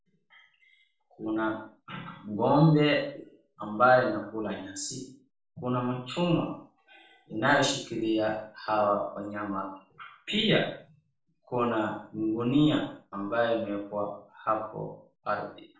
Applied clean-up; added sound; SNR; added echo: none; none; none; reverberation time 0.5 s.